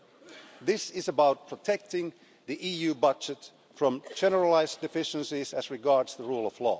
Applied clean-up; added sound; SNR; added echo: none; none; none; none.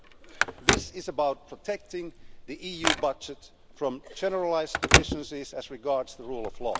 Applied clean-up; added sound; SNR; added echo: none; Telephone; -2 dB; none.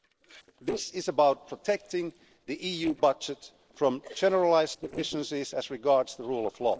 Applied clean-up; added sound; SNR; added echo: neural separator model SepFormer DNS4.